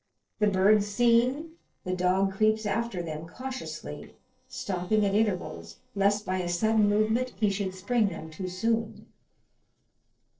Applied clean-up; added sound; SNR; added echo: neural separator model SepFormer DNS4.